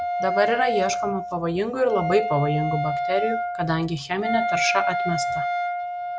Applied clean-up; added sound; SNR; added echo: none; Wind instrument, woodwind instrument; 1 dB; none.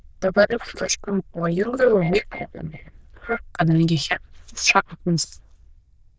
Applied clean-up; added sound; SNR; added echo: neural diffusion model UNIVERSE++.